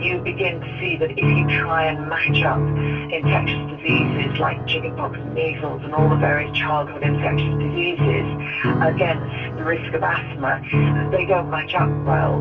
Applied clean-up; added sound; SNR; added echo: none; Piano; -1 dB; reverberation time 0.1 s.